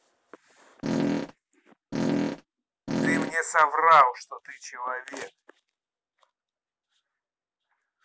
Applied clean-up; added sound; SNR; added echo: none; Fart; -2 dB; none.